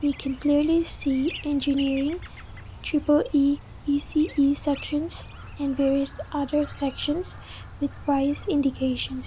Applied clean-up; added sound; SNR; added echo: none; Chirp, tweet; 15 dB; none.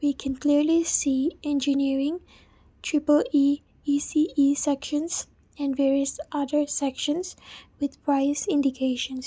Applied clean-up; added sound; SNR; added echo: none; none; none; none.